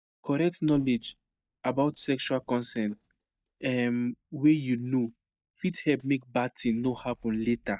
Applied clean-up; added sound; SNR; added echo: neural mask model DeepFilterNet 3.